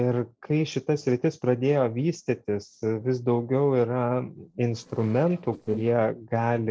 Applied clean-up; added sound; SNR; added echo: neural separator model SepFormer DNS4.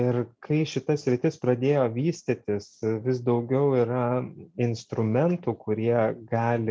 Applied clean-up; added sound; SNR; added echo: none; none; none; none.